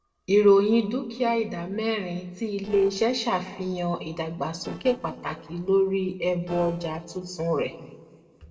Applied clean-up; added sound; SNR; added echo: neural separator model SepFormer DNS4.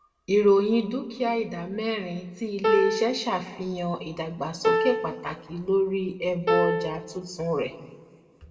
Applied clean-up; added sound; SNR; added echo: none; Piano; 1 dB; reverberation time 1.2 s.